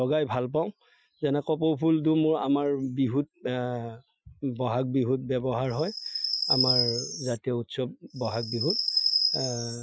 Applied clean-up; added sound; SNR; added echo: classical method Wiener filter.